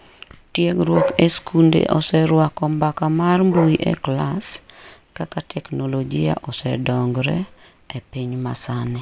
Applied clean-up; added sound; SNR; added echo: none; none; none; none.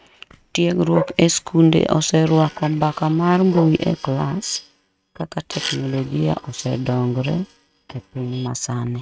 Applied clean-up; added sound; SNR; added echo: neural mask model RNNoise.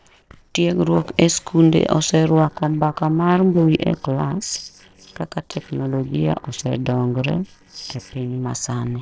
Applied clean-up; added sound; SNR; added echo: neural separator model SepFormer DNS4.